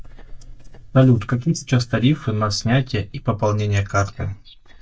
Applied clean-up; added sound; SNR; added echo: neural mask model DeepFilterNet 3.